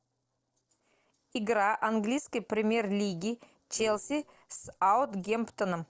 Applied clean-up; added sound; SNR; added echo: neural separator model SepFormer DNS4.